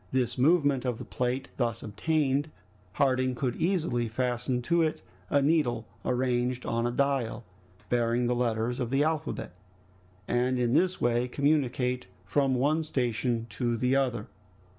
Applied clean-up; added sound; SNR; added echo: none; none; none; none.